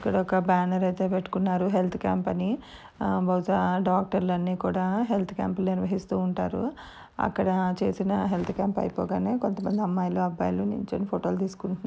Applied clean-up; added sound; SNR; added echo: none; none; none; none.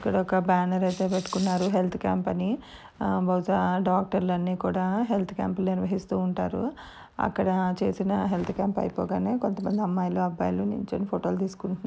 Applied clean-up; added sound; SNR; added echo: none; Rattle / Rattle (instrument); 17 dB; none.